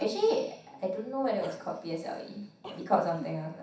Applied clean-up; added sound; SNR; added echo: none; Cough; 15 dB; reverberation time 0.7 s.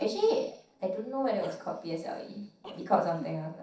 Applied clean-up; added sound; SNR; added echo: neural separator model SepFormer DNS4.